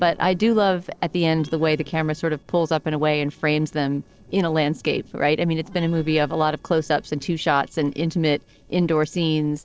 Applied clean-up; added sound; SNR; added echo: neural separator model SepFormer DNS4.